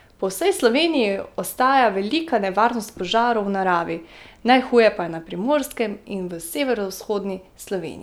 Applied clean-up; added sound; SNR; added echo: none; none; none; none.